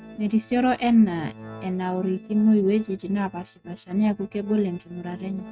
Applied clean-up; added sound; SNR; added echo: neural mask model RNNoise.